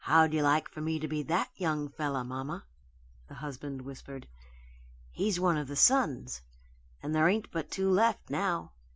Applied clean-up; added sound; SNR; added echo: none; none; none; none.